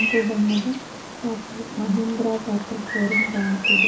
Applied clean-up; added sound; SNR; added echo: none; Bird vocalization, bird call, bird song; 2 dB; reverberation time 0.3 s.